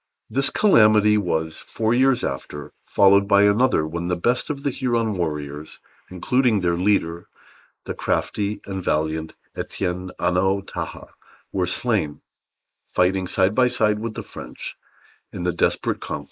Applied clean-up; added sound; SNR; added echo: neural mask model Resemble Enhance denoiser.